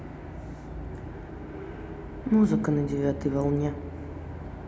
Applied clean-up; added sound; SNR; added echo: none; none; none; none.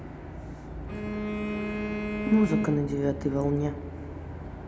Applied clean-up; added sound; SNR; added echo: none; Bowed string instrument; 5 dB; none.